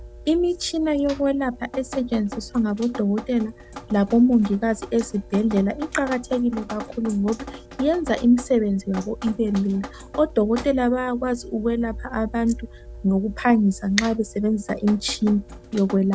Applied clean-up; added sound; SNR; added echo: none; Drip; 15 dB; none.